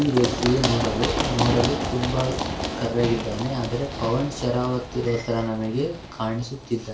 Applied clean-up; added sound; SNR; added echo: none; Run; 4 dB; reverberation time 0.3 s.